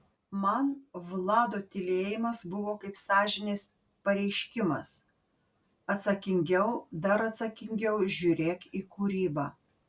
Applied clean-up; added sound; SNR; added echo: none; none; none; none.